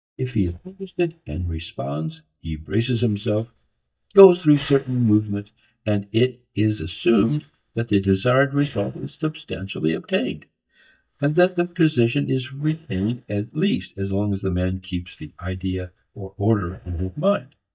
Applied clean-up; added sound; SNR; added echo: neural mask model DeepFilterNet 3.